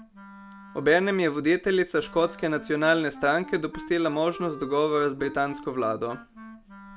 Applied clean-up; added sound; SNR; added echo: none; Wind instrument, woodwind instrument; 19 dB; none.